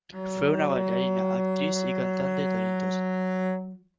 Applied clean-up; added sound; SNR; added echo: neural mask model RNNoise.